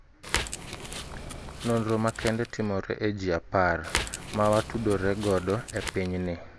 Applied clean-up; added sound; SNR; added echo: none; Crackle; 7 dB; none.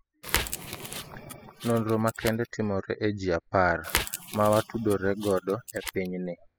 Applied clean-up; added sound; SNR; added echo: classical method spectral subtraction.